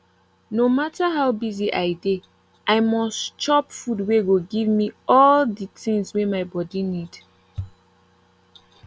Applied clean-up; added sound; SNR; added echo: none; none; none; none.